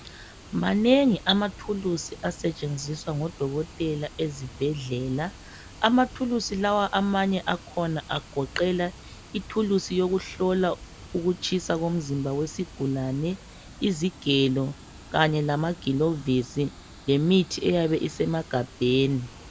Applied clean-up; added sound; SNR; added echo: none; Water; 19 dB; none.